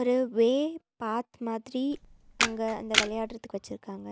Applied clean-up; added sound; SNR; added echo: none; Camera; 1 dB; none.